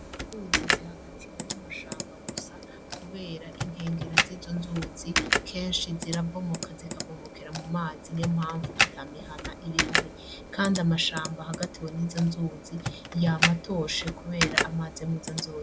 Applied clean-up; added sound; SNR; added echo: none; Computer keyboard; 0 dB; none.